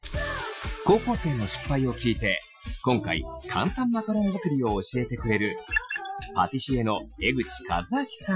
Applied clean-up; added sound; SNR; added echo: classical method Wiener filter.